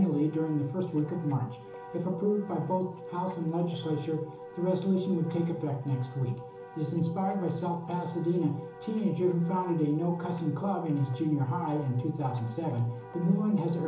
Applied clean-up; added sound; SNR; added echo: none; Wind instrument, woodwind instrument; 14 dB; reverberation time 0.6 s.